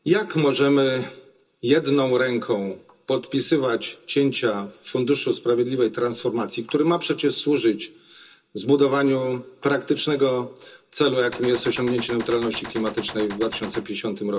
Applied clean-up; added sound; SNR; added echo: none; Gunshot, gunfire; 14 dB; reverberation time 0.2 s.